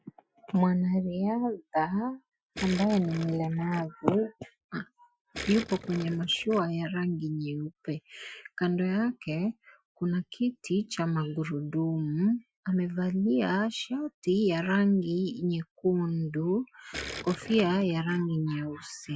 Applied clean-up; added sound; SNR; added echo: classical method Wiener filter.